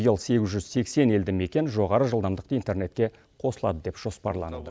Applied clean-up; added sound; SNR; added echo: none; none; none; none.